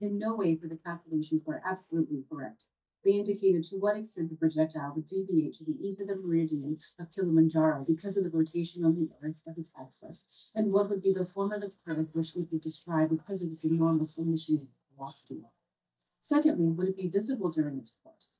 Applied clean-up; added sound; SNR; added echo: neural mask model DeepFilterNet 3.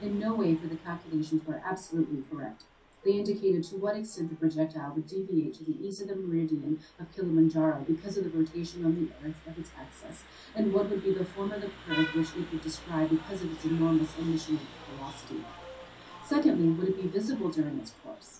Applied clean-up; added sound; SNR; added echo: none; Vehicle horn, car horn, honking; 18 dB; reverberation time 0.3 s.